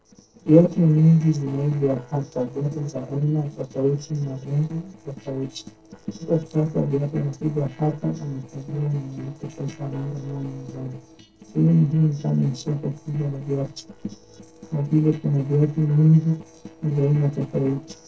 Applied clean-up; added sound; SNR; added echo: neural separator model SepFormer DNS4.